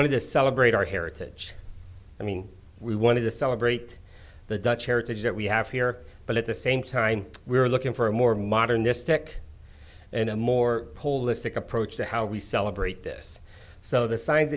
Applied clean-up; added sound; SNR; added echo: none; none; none; none.